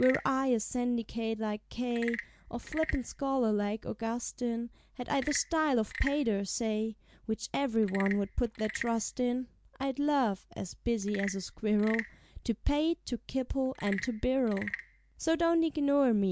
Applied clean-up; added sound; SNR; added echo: none; Wood / Percussion / Frog; 15 dB; none.